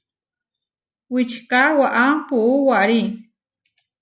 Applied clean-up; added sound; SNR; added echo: none; none; none; none.